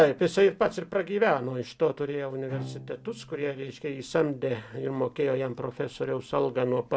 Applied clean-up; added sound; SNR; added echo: none; Bowed string instrument; 17 dB; none.